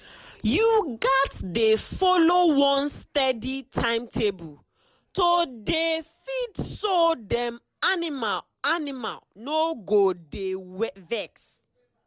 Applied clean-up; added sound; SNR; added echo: none; none; none; none.